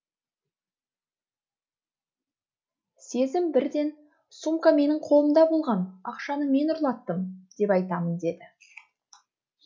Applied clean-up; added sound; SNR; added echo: none; none; none; none.